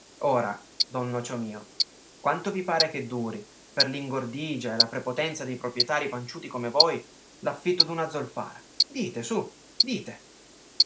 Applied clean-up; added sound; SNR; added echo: none; Tick-tock; 1 dB; none.